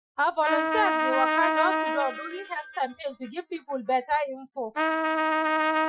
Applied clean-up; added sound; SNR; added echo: classical method Wiener filter.